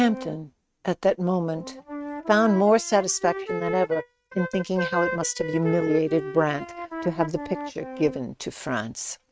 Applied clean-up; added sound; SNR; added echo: neural mask model RNNoise.